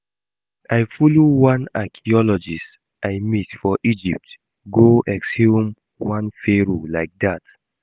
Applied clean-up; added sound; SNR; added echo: none; none; none; none.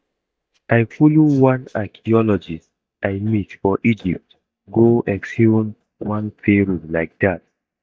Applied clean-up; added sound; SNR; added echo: neural mask model DeepFilterNet 3.